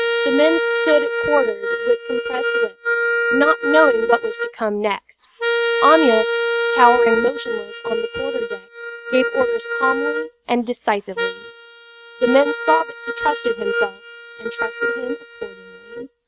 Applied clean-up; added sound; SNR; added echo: neural mask model RNNoise.